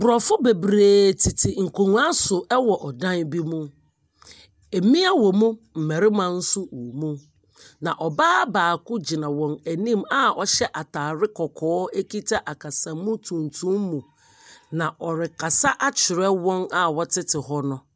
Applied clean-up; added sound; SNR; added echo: none; none; none; none.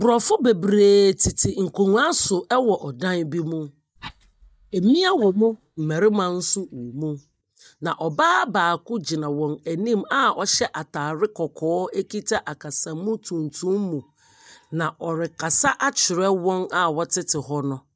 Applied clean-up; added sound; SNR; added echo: neural mask model DeepFilterNet 3.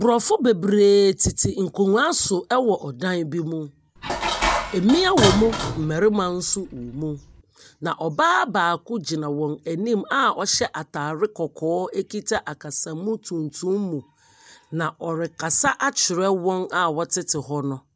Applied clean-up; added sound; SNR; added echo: none; Dishes, pots, and pans; 4 dB; none.